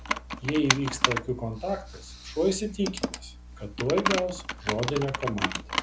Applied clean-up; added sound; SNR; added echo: none; Computer keyboard; 2 dB; none.